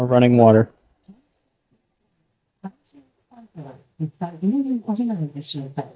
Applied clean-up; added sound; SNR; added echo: neural mask model DeepFilterNet 3.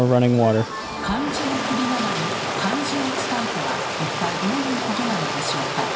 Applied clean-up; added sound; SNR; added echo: none; Stream; -3 dB; reverberation time 1.8 s.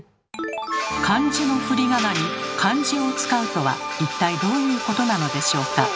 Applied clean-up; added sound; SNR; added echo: none; none; none; none.